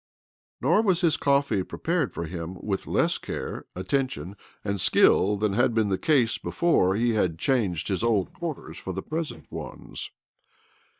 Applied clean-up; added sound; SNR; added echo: neural mask model DeepFilterNet 3.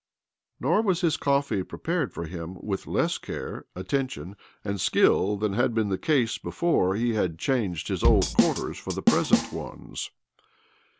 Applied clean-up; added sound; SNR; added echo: none; Drum / Drum kit; -1 dB; none.